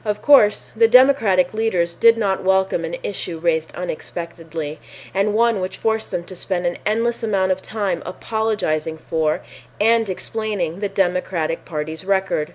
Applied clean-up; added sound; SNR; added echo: none; none; none; none.